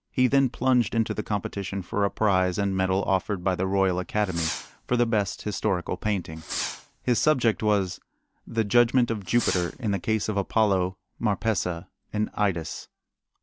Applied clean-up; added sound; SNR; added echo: none; Fireworks; 11 dB; none.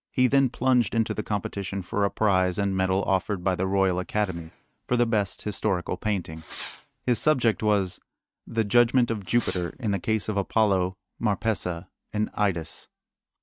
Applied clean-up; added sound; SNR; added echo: neural mask model RNNoise.